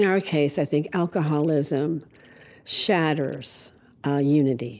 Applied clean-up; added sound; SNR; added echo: neural mask model Resemble Enhance denoiser.